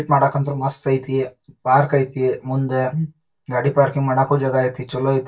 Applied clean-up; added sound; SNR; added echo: none; none; none; reverberation time 0.1 s.